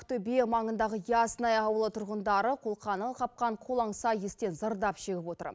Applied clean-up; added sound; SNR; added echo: none; none; none; none.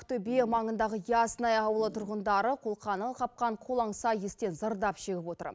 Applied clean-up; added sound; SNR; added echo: none; Organ; 15 dB; none.